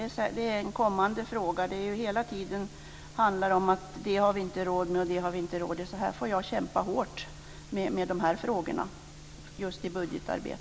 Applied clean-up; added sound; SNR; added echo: none; none; none; none.